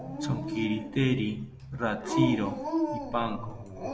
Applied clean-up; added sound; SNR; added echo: none; Dog; 3 dB; none.